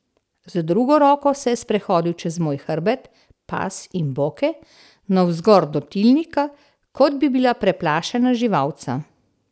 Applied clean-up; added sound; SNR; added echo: none; none; none; none.